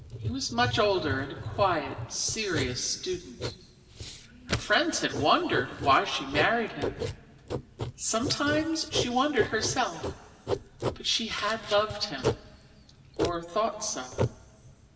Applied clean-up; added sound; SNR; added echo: none; Writing; 6 dB; reverberation time 2.1 s.